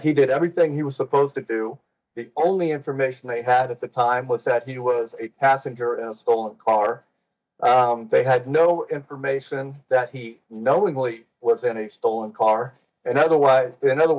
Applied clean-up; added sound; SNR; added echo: neural mask model DeepFilterNet 3.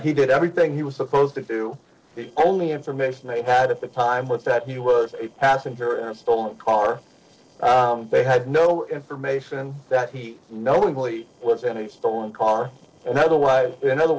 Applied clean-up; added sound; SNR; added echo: neural separator model SepFormer DNS4.